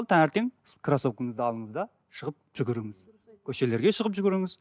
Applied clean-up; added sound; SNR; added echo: none; none; none; none.